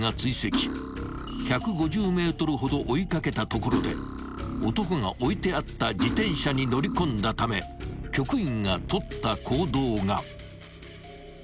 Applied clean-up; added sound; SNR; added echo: none; Cutlery, silverware; 7 dB; none.